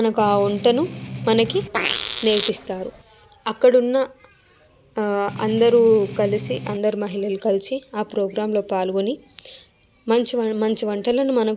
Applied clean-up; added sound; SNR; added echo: none; Strum + Fart; 9 dB; none.